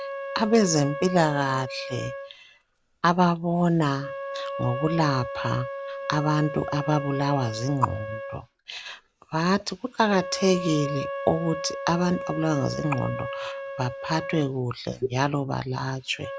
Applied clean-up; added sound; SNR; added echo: none; Wind instrument, woodwind instrument; 9 dB; none.